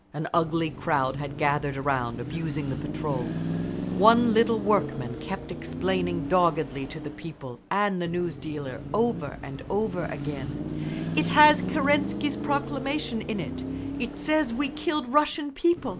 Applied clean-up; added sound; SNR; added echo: none; Car passing by / Traffic noise, roadway noise / Engine; 7 dB; none.